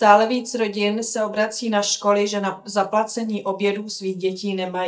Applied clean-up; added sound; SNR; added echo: neural mask model DeepFilterNet 3.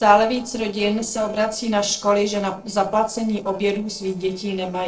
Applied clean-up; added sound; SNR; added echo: neural separator model SepFormer DNS4.